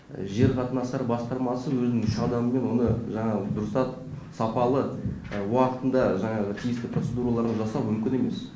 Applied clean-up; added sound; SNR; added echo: none; none; none; none.